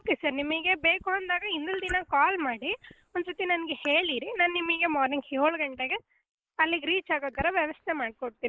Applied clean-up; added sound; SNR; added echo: neural mask model Resemble Enhance denoiser.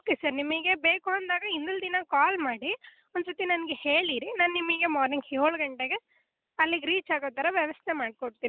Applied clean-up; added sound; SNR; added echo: none; none; none; none.